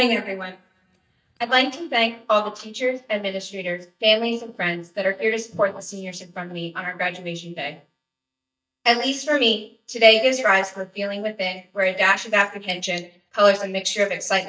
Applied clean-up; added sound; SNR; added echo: neural mask model DeepFilterNet 3.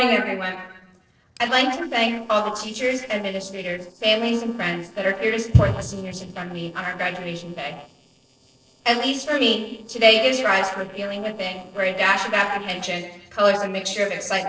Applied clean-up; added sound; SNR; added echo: neural separator model SepFormer DNS4.